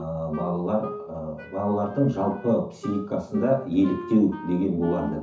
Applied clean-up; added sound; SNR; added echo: none; Wind instrument, woodwind instrument; 14 dB; reverberation time 0.9 s.